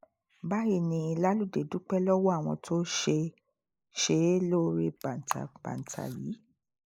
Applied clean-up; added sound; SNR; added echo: neural mask model Resemble Enhance denoiser.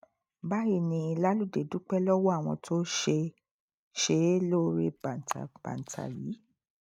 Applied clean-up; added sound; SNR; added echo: neural mask model RNNoise.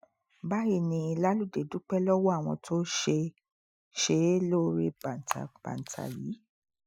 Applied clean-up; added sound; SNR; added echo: classical method Wiener filter.